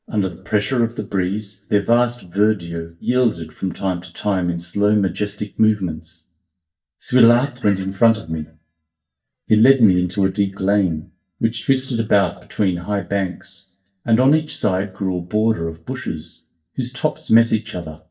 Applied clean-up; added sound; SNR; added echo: neural mask model DeepFilterNet 3.